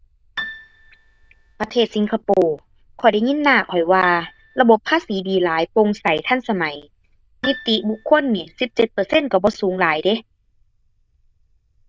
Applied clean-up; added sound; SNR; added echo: neural diffusion model UNIVERSE++.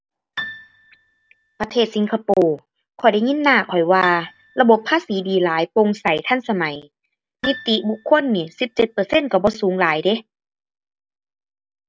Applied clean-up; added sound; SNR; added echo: none; Piano; 16 dB; none.